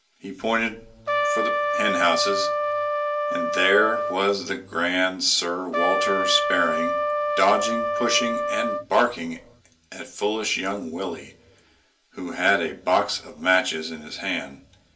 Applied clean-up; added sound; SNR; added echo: none; Trumpet; -1 dB; reverberation time 0.3 s.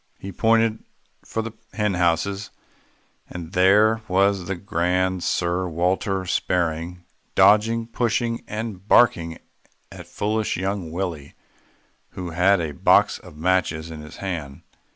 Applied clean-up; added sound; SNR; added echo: none; none; none; none.